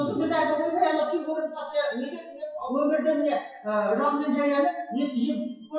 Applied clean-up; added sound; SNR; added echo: classical method WPE with log-MMSE.